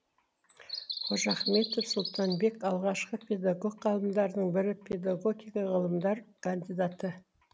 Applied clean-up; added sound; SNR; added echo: none; Bird vocalization, bird call, bird song; 11 dB; none.